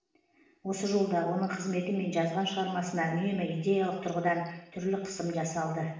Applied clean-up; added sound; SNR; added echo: none; none; none; reverberation time 0.9 s.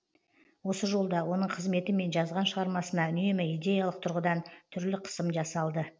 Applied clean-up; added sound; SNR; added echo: none; none; none; none.